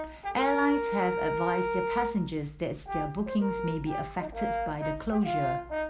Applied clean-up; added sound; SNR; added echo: none; Brass instrument; 2 dB; none.